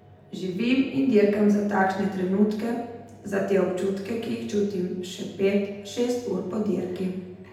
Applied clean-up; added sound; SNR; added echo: none; none; none; reverberation time 0.8 s.